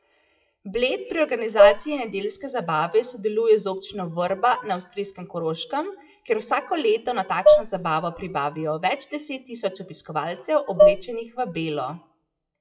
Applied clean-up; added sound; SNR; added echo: classical method WPE with log-MMSE.